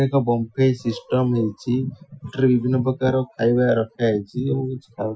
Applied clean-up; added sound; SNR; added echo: classical method Wiener filter.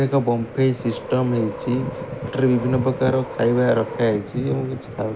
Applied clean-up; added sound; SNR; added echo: none; Subway, metro, underground; 12 dB; none.